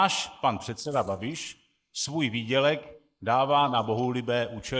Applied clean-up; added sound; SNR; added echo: neural mask model Resemble Enhance denoiser.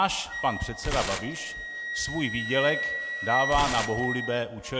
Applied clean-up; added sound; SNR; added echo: none; Wind instrument, woodwind instrument + Tearing; 4 dB; none.